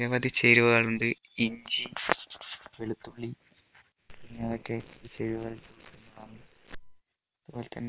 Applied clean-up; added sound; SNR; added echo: neural separator model SepFormer WHAM!.